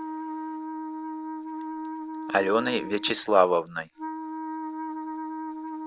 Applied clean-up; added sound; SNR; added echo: none; Wind instrument, woodwind instrument; 6 dB; none.